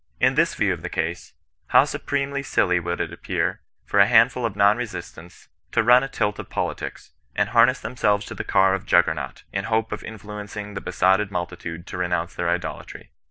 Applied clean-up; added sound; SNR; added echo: none; none; none; none.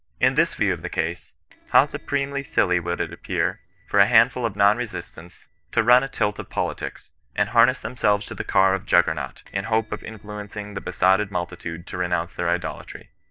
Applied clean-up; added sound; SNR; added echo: neural separator model SepFormer DNS4.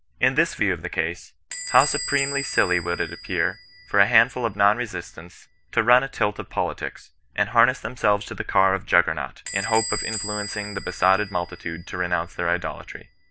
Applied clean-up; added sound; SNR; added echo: none; Door / Bell; 12 dB; none.